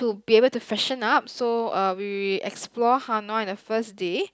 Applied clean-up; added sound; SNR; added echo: none; none; none; none.